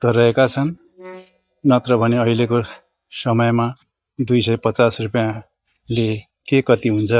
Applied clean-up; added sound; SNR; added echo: neural mask model DeepFilterNet 3.